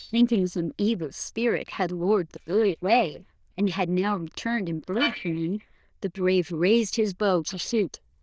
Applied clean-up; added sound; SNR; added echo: neural diffusion model UNIVERSE++.